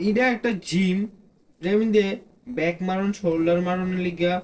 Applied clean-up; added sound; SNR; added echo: neural separator model SepFormer DNS4.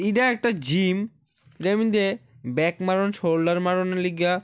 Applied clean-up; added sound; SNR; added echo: none; none; none; none.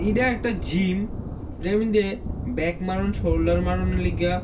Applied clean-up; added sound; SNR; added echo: none; Thunder; 4 dB; reverberation time 0.2 s.